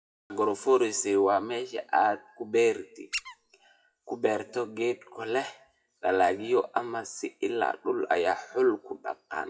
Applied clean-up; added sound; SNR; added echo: classical method WPE with log-MMSE.